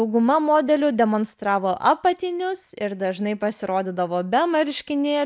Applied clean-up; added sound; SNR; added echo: none; none; none; none.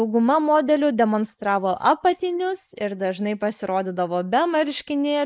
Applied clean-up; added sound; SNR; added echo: neural mask model Resemble Enhance denoiser.